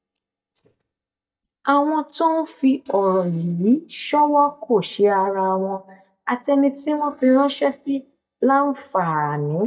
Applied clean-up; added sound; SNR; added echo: neural mask model DeepFilterNet 3.